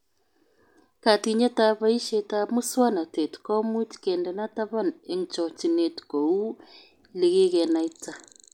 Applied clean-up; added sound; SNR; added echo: none; none; none; none.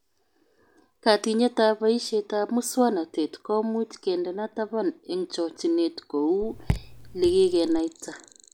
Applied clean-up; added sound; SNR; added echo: none; Raindrop / Drip; 7 dB; none.